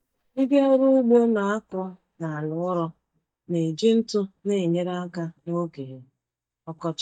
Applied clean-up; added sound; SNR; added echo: neural mask model DeepFilterNet 3.